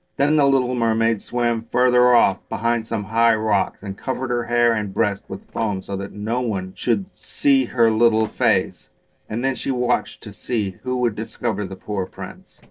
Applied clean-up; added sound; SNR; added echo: neural separator model SepFormer DNS4.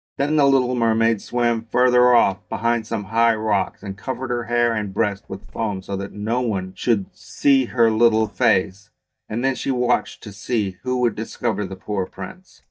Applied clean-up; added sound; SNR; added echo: neural mask model DeepFilterNet 3.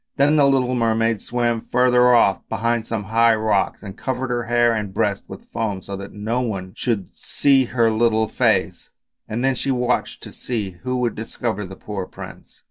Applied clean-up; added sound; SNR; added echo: none; none; none; none.